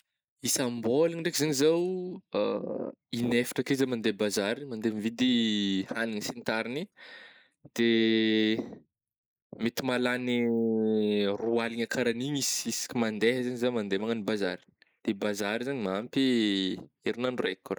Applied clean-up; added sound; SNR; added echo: neural mask model Resemble Enhance denoiser.